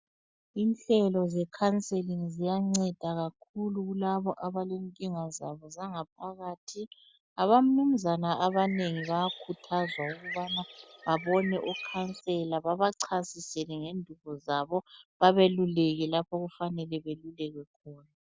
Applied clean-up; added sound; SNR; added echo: none; Bird; 11 dB; none.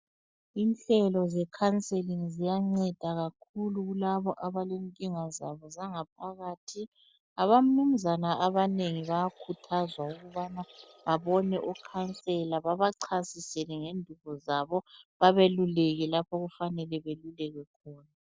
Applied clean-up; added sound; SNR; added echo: neural separator model SepFormer DNS4.